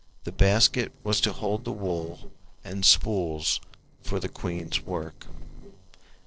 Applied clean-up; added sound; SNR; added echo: neural separator model SepFormer DNS4.